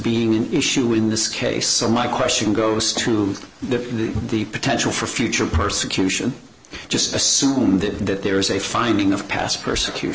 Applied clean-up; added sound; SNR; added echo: none; none; none; none.